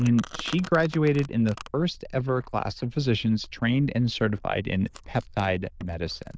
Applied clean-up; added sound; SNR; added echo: neural diffusion model UNIVERSE++.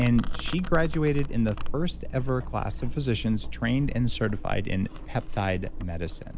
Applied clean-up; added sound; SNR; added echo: none; Domestic sounds, home sounds; 2 dB; none.